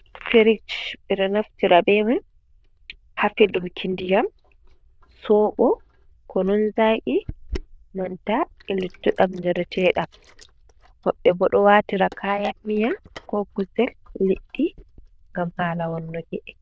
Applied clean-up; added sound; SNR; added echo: neural diffusion model UNIVERSE++.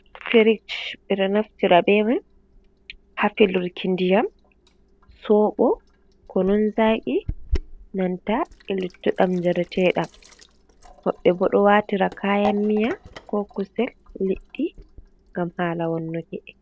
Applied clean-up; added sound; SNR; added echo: none; Sink (filling or washing); 16 dB; none.